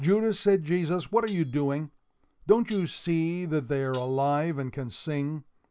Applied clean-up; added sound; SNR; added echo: none; Cutlery, silverware; 18 dB; none.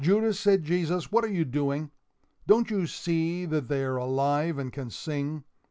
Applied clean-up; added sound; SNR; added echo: none; none; none; none.